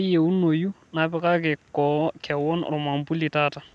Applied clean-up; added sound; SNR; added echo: none; none; none; none.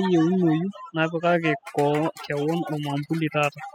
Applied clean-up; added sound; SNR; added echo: classical method spectral subtraction.